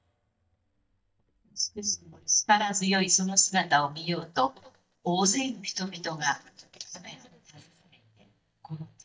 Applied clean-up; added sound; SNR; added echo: neural mask model DeepFilterNet 3.